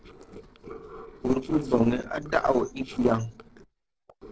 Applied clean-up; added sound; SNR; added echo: neural separator model SepFormer DNS4.